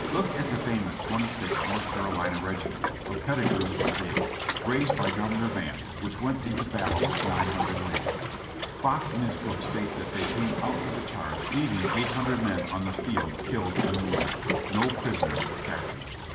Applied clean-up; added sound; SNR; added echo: none; Waves, surf; 0 dB; reverberation time 1.3 s.